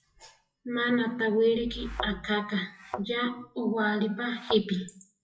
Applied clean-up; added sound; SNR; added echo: classical method WPE with log-MMSE.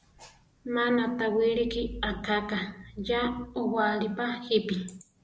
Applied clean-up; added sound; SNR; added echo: none; none; none; none.